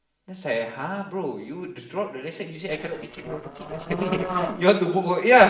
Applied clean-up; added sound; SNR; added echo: neural separator model SepFormer DNS4.